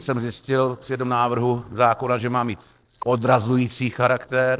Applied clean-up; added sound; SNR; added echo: neural separator model SepFormer DNS4.